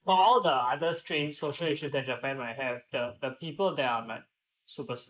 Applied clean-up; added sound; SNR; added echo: neural mask model Resemble Enhance denoiser.